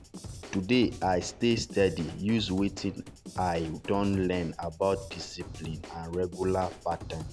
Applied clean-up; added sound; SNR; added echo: none; Drum / Drum kit; 13 dB; none.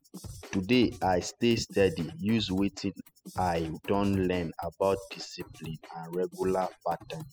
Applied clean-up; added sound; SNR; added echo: classical method spectral subtraction.